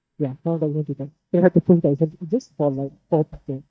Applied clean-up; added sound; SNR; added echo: neural mask model DeepFilterNet 3.